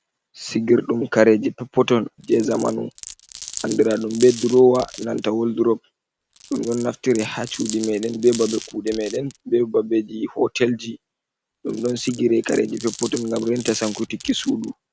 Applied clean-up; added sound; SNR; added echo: none; Glass; 16 dB; none.